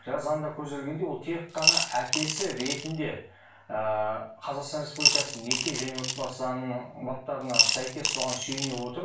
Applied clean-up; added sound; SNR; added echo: none; Coin (dropping) / Glass; -4 dB; reverberation time 0.3 s.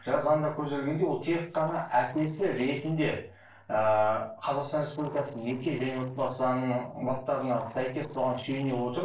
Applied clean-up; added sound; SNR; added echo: neural separator model SepFormer DNS4.